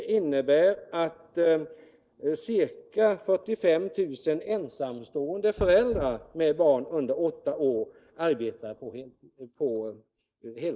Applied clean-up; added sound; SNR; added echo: neural mask model DeepFilterNet 3.